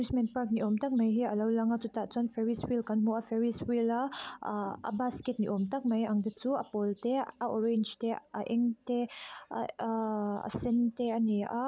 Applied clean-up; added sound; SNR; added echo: none; none; none; none.